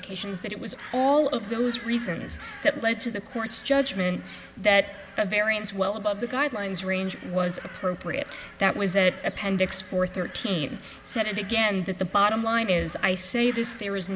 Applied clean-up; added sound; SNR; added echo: none; Crow; 19 dB; none.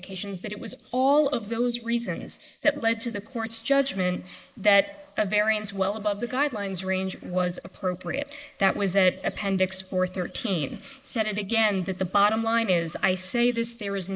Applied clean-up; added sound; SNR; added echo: neural mask model Resemble Enhance denoiser.